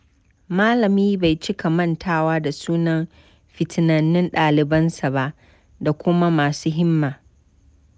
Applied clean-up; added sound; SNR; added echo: none; none; none; none.